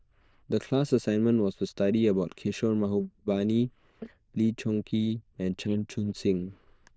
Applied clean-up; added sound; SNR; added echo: neural diffusion model UNIVERSE++.